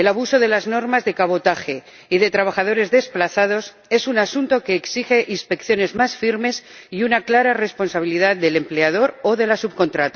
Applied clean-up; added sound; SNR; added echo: none; none; none; none.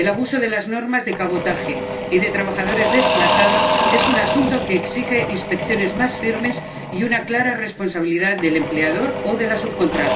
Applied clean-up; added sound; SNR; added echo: none; Engine / Drill / Mechanisms; 2 dB; reverberation time 0.2 s.